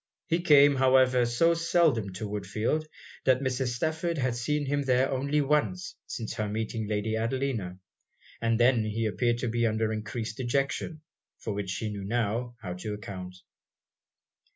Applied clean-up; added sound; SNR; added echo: none; none; none; none.